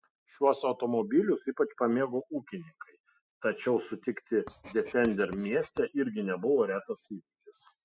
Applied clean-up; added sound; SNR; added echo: classical method spectral subtraction.